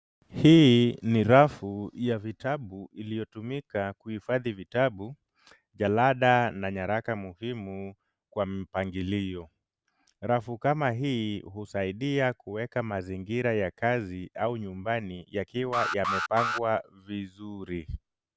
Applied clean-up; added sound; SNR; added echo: none; Alarm; 5 dB; none.